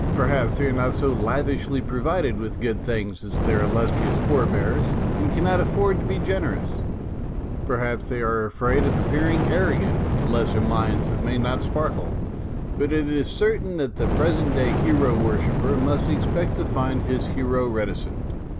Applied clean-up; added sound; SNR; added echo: none; Fire; -2 dB; none.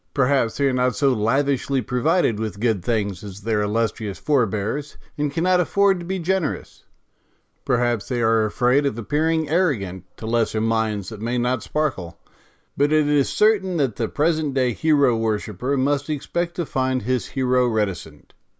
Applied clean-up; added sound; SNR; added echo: none; none; none; none.